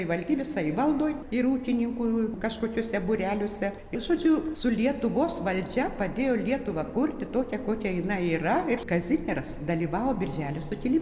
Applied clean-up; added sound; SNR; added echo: none; none; none; none.